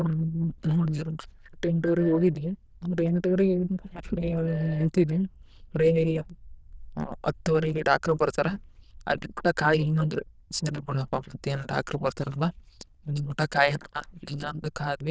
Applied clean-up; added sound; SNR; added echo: neural diffusion model UNIVERSE++.